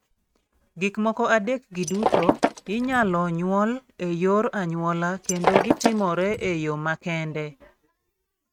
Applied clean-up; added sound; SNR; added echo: neural mask model RNNoise.